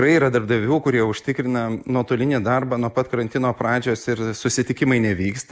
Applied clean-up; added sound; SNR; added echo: none; none; none; none.